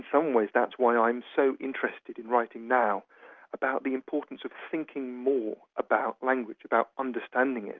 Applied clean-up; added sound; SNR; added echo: none; none; none; none.